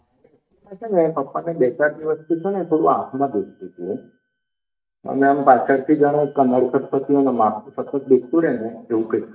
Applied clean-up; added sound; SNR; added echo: neural mask model DeepFilterNet 3.